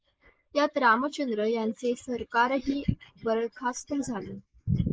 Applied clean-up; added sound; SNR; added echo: neural mask model Resemble Enhance denoiser.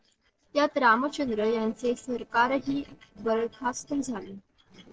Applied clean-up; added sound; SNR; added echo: neural separator model SepFormer DNS4.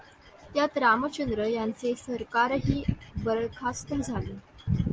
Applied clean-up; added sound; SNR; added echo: none; none; none; none.